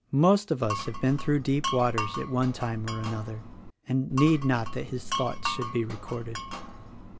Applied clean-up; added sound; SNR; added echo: none; Glass; 7 dB; none.